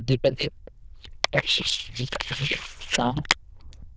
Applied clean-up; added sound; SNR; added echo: neural diffusion model UNIVERSE++.